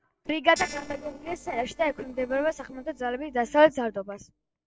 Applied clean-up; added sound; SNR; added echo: neural separator model SepFormer DNS4.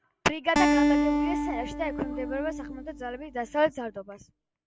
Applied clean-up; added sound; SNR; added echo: none; Acoustic guitar; -3 dB; none.